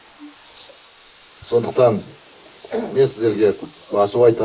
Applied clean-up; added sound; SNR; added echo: neural mask model Resemble Enhance denoiser.